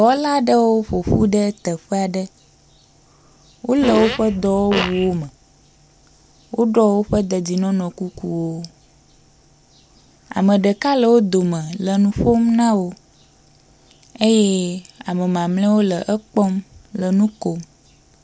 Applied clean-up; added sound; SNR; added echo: none; Fart; 6 dB; none.